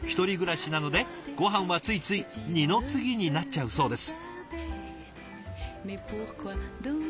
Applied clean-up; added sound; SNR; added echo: none; none; none; none.